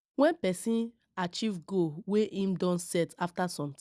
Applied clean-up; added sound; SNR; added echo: none; none; none; none.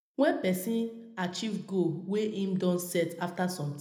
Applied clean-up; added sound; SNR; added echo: none; none; none; reverberation time 0.7 s.